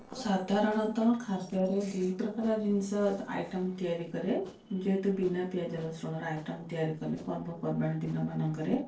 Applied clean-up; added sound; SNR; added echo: neural separator model SepFormer DNS4.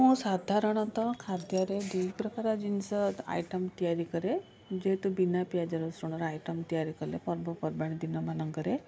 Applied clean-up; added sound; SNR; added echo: none; none; none; none.